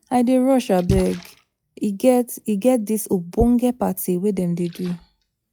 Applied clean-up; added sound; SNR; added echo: classical method log-MMSE.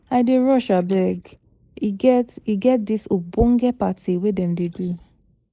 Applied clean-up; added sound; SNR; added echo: neural mask model Resemble Enhance denoiser.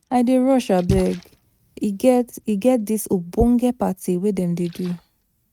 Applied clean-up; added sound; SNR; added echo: neural mask model RNNoise.